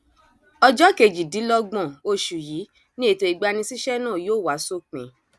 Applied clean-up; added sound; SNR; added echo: none; none; none; none.